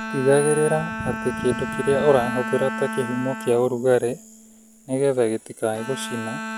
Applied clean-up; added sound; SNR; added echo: none; Bowed string instrument; 9 dB; none.